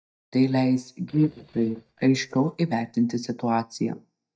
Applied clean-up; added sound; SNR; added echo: neural mask model DeepFilterNet 3.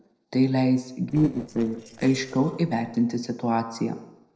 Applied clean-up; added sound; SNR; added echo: neural separator model SepFormer DNS4.